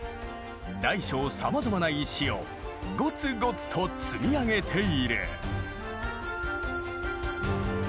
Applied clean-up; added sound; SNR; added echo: none; none; none; none.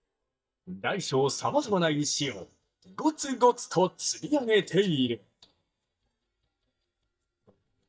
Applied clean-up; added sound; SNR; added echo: neural mask model DeepFilterNet 3.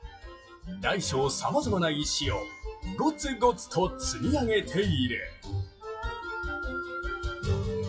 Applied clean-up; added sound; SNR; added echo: classical method WPE with log-MMSE.